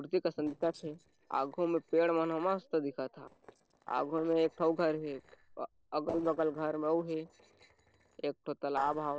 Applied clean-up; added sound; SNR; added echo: neural separator model SepFormer DNS4.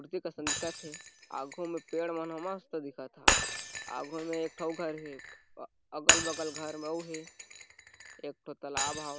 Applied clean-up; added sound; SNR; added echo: none; Shatter; -3 dB; none.